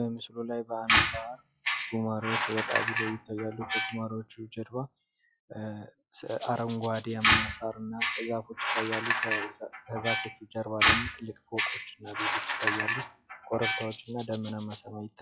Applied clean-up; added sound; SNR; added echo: classical method log-MMSE.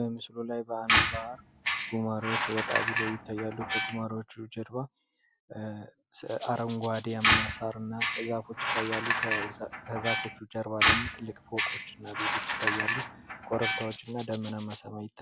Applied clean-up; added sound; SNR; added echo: none; Rattle (instrument) + Squeak; -4 dB; none.